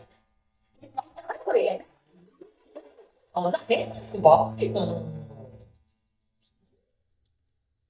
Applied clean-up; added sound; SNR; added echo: neural mask model DeepFilterNet 3.